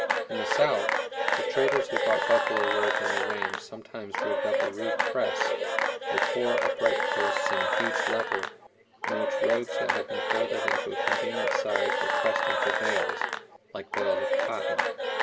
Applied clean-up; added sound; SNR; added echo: none; Applause / Cheering / Clapping; -5 dB; reverberation time 1.4 s.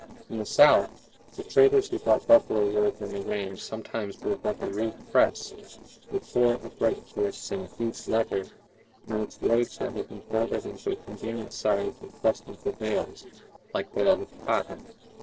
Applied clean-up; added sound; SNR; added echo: neural separator model SepFormer DNS4.